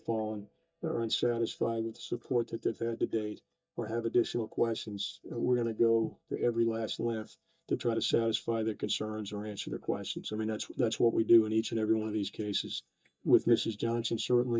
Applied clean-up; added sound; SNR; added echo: neural mask model DeepFilterNet 3.